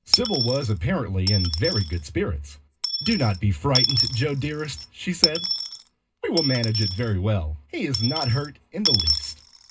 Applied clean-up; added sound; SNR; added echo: none; Coin (dropping) / Dishes, pots, and pans; 3 dB; reverberation time 0.2 s.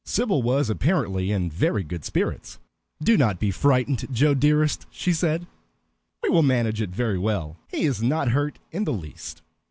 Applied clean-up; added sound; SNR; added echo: none; none; none; none.